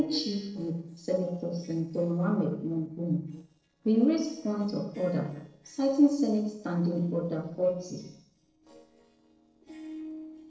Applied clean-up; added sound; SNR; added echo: neural separator model SepFormer DNS4.